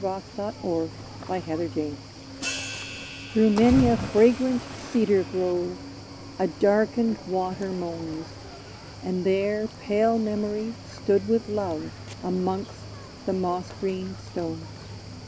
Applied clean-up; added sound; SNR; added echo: none; Cricket / Waves, surf + Hi-hat; 11 dB; none.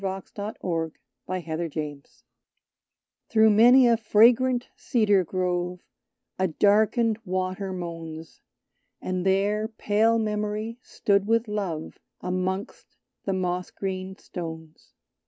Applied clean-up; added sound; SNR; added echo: none; none; none; none.